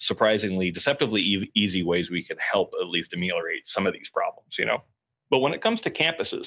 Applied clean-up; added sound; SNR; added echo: none; none; none; none.